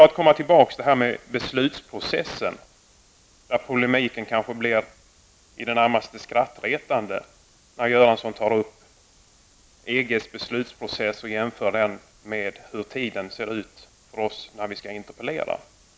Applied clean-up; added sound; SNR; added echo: none; none; none; none.